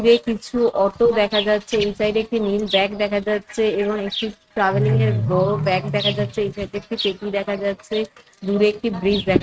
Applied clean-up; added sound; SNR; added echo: neural mask model RNNoise.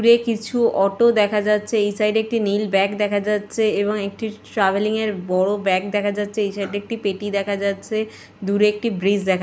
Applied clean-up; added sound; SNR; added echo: none; none; none; none.